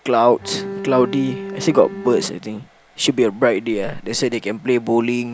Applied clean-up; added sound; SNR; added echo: none; Bowed string instrument; 10 dB; none.